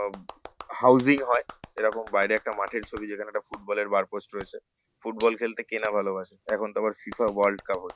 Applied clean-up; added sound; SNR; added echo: none; Clapping; 20 dB; none.